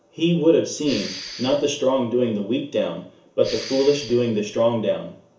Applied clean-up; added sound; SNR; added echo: none; Respiratory sounds; 14 dB; reverberation time 0.7 s.